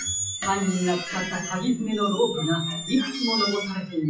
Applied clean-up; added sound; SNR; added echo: classical method WPE with log-MMSE.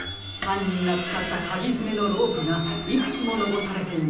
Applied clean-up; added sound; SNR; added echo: none; Squeak; 7 dB; reverberation time 0.6 s.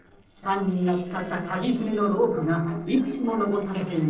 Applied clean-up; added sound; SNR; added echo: neural separator model SepFormer DNS4.